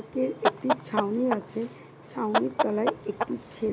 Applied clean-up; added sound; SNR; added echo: none; Chicken, rooster; 1 dB; none.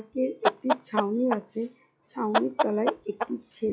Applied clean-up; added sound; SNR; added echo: classical method log-MMSE.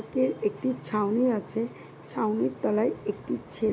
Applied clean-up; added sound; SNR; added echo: none; none; none; none.